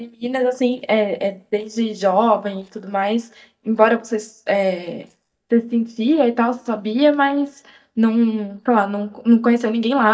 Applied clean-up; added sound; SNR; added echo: neural mask model DeepFilterNet 3.